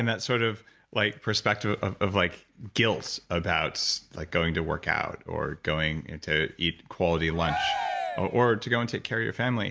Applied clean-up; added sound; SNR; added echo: none; Cheering; 5 dB; none.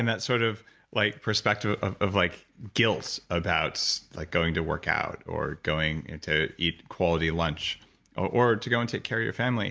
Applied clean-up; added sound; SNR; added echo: none; none; none; none.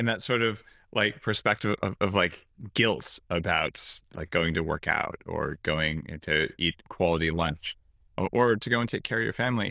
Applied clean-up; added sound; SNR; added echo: neural diffusion model UNIVERSE++.